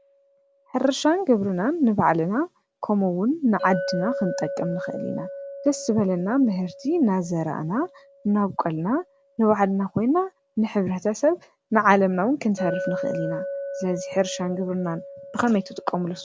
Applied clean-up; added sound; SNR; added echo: none; Chink, clink; 12 dB; none.